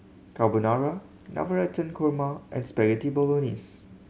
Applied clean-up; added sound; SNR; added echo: none; none; none; none.